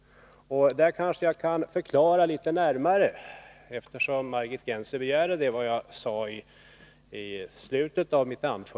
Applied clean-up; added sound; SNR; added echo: none; none; none; none.